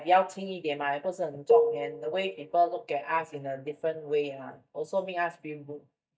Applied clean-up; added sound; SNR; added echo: neural mask model DeepFilterNet 3.